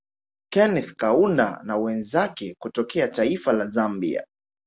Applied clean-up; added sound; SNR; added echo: none; none; none; none.